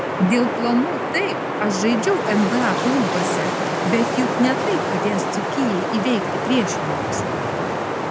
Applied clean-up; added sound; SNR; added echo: none; Wind; 0 dB; none.